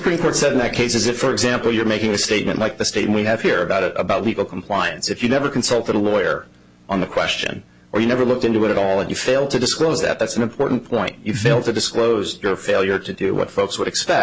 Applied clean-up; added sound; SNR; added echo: none; none; none; none.